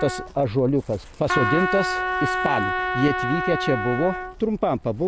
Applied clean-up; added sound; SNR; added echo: none; Trumpet; 3 dB; none.